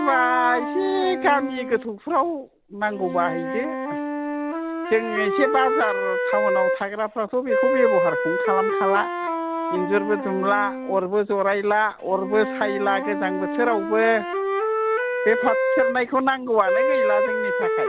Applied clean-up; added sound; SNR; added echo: none; Wind instrument, woodwind instrument; 1 dB; none.